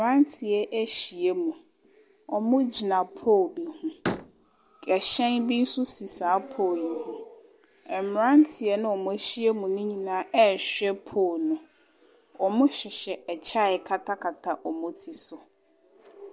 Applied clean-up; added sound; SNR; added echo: none; Slam; 14 dB; none.